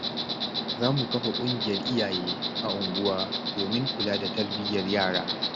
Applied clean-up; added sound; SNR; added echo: none; Insect; 0 dB; none.